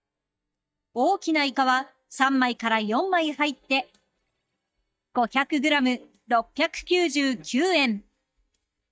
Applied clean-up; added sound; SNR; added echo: neural mask model DeepFilterNet 3.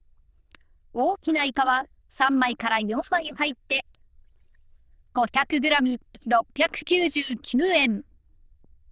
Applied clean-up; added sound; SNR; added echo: neural diffusion model UNIVERSE++.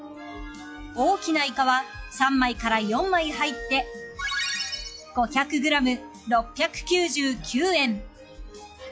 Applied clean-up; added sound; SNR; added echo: classical method log-MMSE.